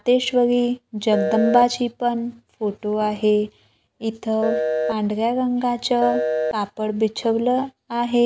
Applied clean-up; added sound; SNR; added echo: none; Telephone; 3 dB; none.